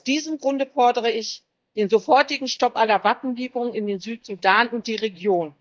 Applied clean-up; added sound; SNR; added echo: neural mask model DeepFilterNet 3.